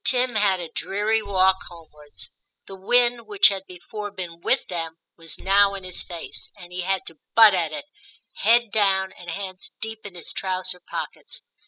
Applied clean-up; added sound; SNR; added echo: classical method spectral subtraction.